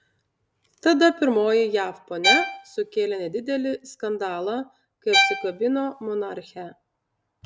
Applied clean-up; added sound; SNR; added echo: none; Bowed string instrument; 0 dB; none.